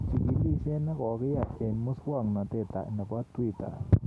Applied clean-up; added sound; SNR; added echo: none; none; none; none.